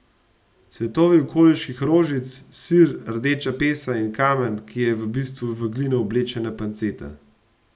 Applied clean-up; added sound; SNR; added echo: none; none; none; none.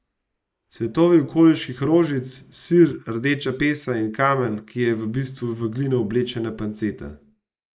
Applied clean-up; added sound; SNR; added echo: neural mask model Resemble Enhance denoiser.